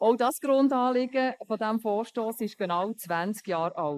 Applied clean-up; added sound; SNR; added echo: neural mask model Resemble Enhance denoiser.